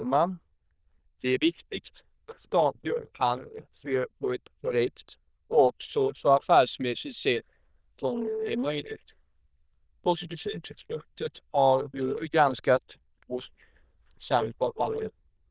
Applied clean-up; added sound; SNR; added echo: neural diffusion model UNIVERSE++.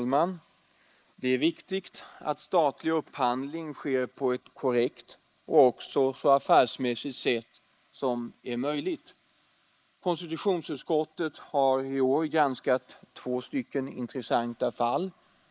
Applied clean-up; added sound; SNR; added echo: neural mask model Resemble Enhance denoiser.